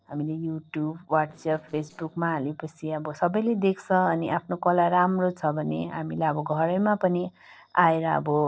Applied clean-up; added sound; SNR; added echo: neural separator model SepFormer DNS4.